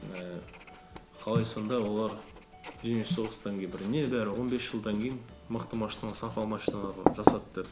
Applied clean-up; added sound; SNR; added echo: none; Writing; 2 dB; none.